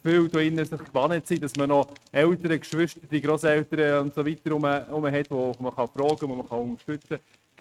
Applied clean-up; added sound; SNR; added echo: neural mask model RNNoise.